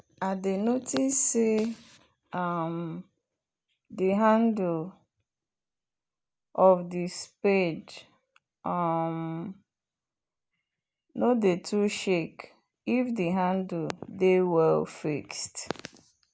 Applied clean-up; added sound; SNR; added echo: none; none; none; none.